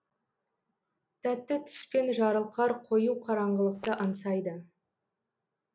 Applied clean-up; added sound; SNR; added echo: none; Fart; 15 dB; none.